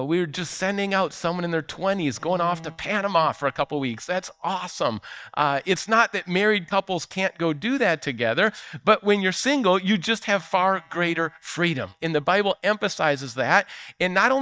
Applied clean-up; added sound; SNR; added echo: neural mask model DeepFilterNet 3.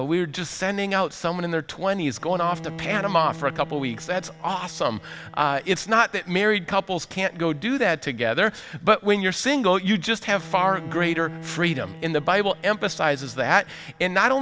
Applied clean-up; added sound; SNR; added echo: none; Bowed string instrument; 18 dB; none.